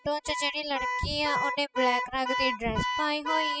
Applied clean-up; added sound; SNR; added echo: classical method spectral subtraction.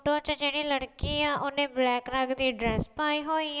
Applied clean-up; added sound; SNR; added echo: none; none; none; none.